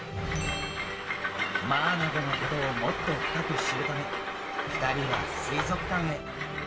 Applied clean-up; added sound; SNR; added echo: none; Train; 1 dB; reverberation time 0.2 s.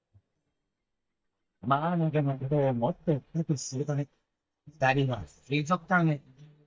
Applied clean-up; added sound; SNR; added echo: neural mask model DeepFilterNet 3.